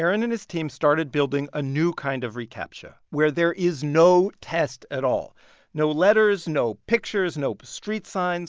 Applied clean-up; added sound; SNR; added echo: none; none; none; none.